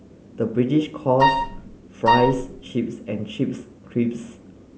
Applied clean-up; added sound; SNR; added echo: none; Wind instrument, woodwind instrument; -2 dB; none.